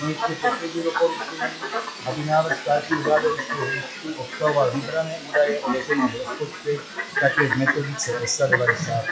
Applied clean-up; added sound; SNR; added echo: classical method log-MMSE.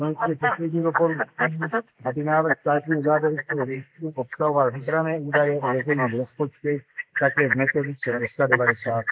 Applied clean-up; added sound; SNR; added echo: neural mask model Resemble Enhance denoiser.